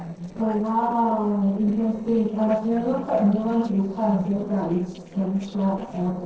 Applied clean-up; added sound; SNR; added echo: neural separator model SepFormer DNS4.